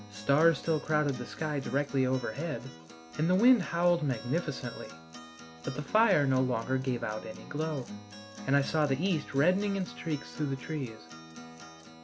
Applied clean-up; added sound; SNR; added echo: none; Acoustic guitar; 15 dB; none.